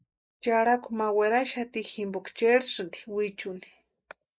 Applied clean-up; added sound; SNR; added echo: neural mask model Resemble Enhance denoiser.